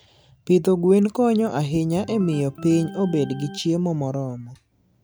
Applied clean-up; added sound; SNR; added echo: none; Organ; 17 dB; none.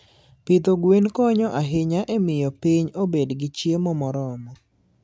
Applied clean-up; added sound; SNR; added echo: none; none; none; none.